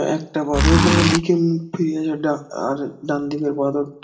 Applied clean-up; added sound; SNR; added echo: none; Zipper (clothing); -4 dB; reverberation time 0.8 s.